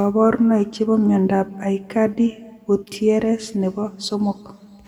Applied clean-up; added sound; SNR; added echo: none; none; none; reverberation time 1.4 s.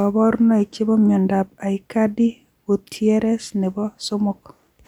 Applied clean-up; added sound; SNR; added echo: none; none; none; none.